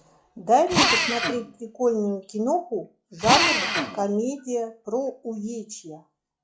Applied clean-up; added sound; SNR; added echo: classical method log-MMSE.